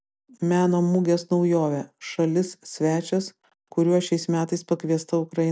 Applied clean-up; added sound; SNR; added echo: none; none; none; none.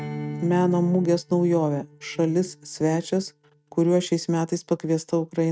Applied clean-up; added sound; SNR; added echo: neural mask model RNNoise.